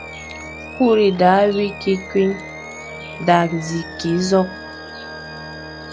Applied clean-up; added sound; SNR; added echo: none; Organ + Animal; 13 dB; none.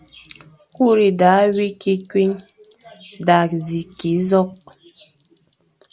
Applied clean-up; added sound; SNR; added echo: none; none; none; none.